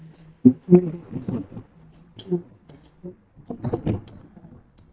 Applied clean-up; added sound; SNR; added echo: neural mask model DeepFilterNet 3.